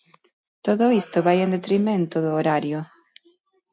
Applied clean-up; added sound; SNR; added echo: none; none; none; none.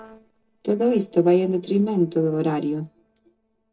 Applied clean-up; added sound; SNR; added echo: neural separator model SepFormer DNS4.